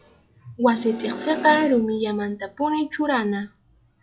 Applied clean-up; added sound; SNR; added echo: classical method log-MMSE.